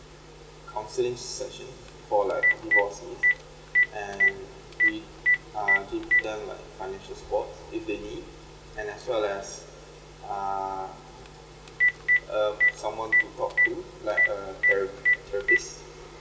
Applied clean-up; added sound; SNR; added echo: none; Telephone; -4 dB; reverberation time 0.5 s.